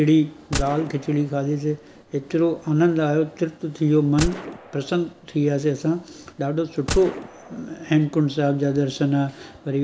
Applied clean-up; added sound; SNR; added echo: none; Gunshot, gunfire; 12 dB; none.